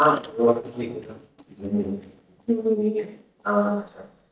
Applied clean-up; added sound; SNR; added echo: neural mask model DeepFilterNet 3.